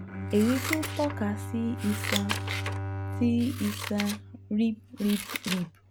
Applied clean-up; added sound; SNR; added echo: none; Scissors + Bowed string instrument; 4 dB; none.